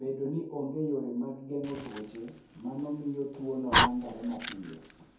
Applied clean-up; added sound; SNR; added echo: none; Fire; -1 dB; reverberation time 0.6 s.